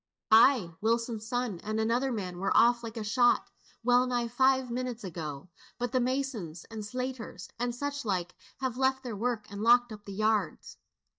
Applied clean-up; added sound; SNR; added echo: neural mask model DeepFilterNet 3.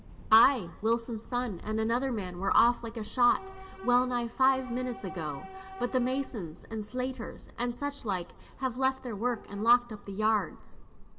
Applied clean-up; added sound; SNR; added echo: none; Subway, metro, underground / Train; 16 dB; reverberation time 0.6 s.